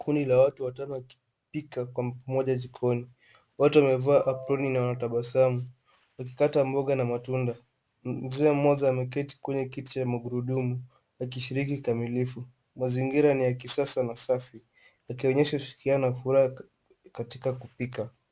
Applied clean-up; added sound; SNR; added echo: none; none; none; none.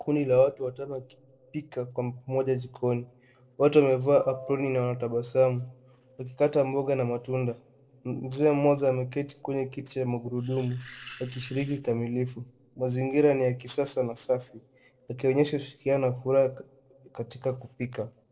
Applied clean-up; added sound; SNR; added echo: neural separator model SepFormer DNS4.